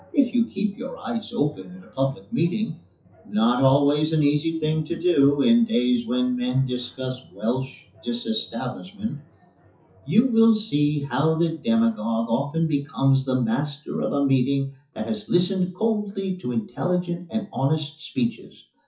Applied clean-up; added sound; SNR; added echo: classical method WPE with log-MMSE.